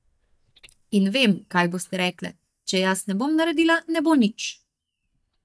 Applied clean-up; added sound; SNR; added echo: neural mask model DeepFilterNet 3.